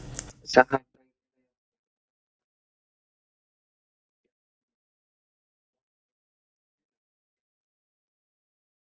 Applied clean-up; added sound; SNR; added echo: neural mask model DeepFilterNet 3.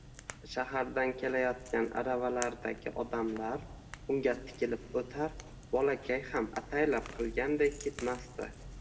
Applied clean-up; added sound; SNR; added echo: none; Crack / Crackle; 14 dB; reverberation time 1.2 s.